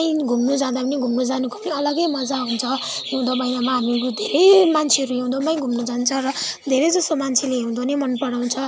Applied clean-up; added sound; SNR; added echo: none; none; none; none.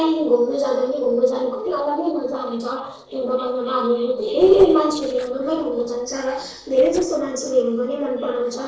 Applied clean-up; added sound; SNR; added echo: neural separator model SepFormer DNS4.